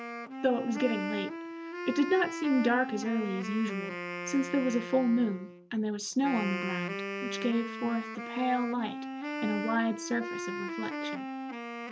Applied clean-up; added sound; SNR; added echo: none; Wind instrument, woodwind instrument; 6 dB; none.